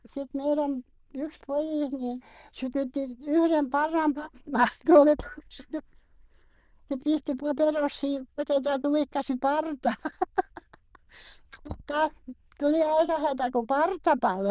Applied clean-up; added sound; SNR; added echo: neural diffusion model UNIVERSE++.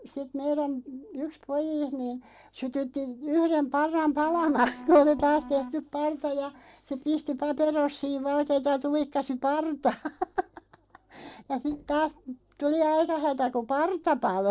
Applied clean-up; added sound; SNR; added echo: neural separator model SepFormer DNS4.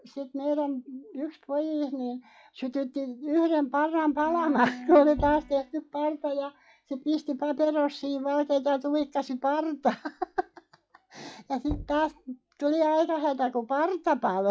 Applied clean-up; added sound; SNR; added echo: classical method log-MMSE.